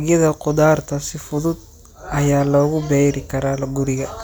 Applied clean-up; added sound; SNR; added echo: none; none; none; none.